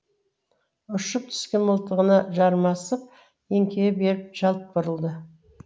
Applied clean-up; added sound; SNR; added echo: none; none; none; none.